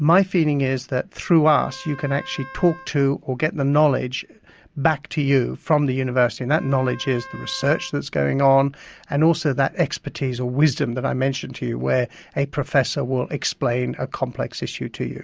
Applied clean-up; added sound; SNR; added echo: none; Wind instrument, woodwind instrument; 18 dB; none.